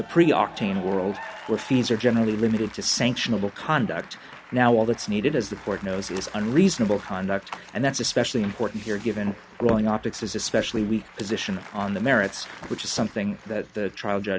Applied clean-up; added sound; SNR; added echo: none; Applause / Cheering + Applause; 20 dB; none.